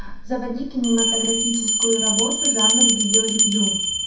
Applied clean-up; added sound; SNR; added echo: none; Bell; -4 dB; reverberation time 0.6 s.